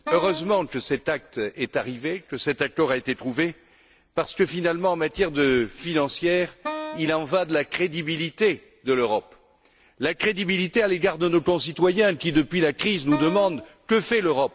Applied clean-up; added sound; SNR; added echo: none; Wind instrument, woodwind instrument; 11 dB; none.